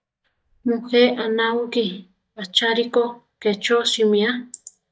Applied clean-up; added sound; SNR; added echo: neural mask model DeepFilterNet 3.